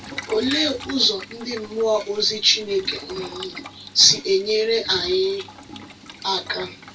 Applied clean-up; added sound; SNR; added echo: none; Boiling; 16 dB; reverberation time 0.2 s.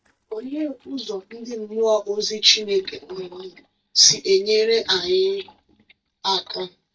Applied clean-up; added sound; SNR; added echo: neural mask model DeepFilterNet 3.